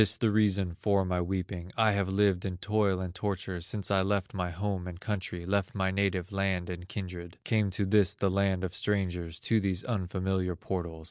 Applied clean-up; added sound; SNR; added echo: none; none; none; none.